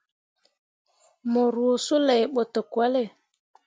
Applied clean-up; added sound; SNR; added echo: none; none; none; none.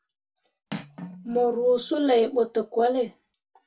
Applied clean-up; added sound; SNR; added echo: none; Cutlery, silverware; 17 dB; reverberation time 0.1 s.